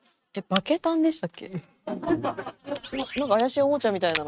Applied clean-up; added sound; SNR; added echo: neural mask model RNNoise.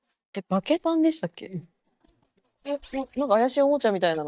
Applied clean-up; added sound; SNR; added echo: neural mask model DeepFilterNet 3.